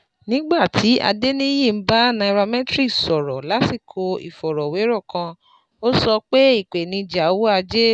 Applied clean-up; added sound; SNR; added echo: none; none; none; none.